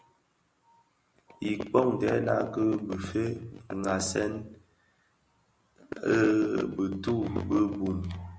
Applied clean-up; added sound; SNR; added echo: none; none; none; none.